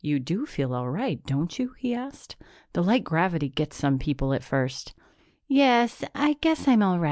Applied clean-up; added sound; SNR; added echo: none; none; none; none.